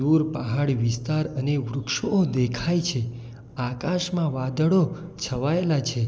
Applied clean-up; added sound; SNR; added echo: none; none; none; none.